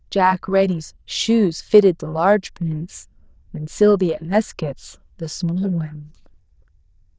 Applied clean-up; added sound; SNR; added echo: neural diffusion model UNIVERSE++.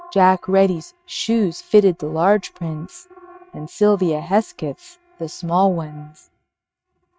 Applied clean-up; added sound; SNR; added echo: neural mask model RNNoise.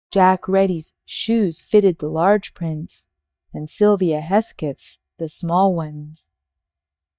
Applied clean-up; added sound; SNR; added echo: neural mask model DeepFilterNet 3.